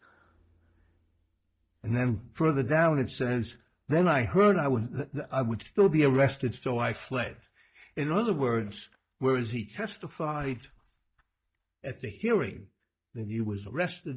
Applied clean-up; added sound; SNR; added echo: neural mask model DeepFilterNet 3.